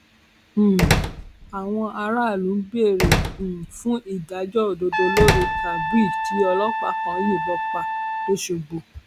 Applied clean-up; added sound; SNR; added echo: none; Slam + Trumpet; 1 dB; none.